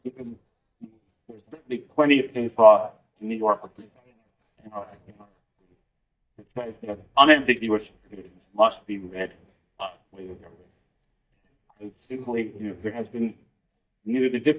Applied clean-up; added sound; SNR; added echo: neural mask model DeepFilterNet 3.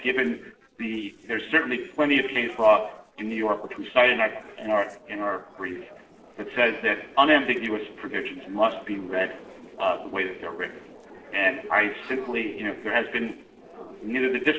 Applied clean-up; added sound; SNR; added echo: neural separator model SepFormer DNS4.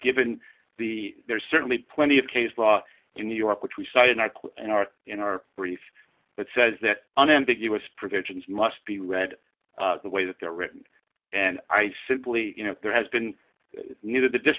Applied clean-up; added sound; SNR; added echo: none; none; none; none.